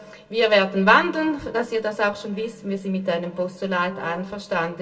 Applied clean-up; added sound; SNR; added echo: none; Brass instrument; 20 dB; reverberation time 0.2 s.